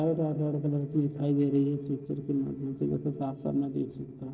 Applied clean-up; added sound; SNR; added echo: neural separator model SepFormer DNS4.